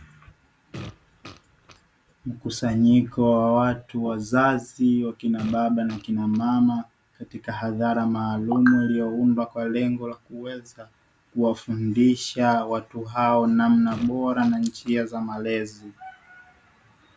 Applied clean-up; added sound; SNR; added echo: none; Fart; 18 dB; none.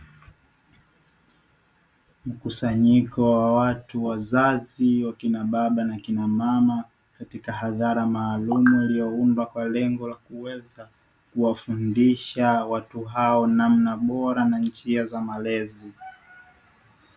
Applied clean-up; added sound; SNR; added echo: none; none; none; none.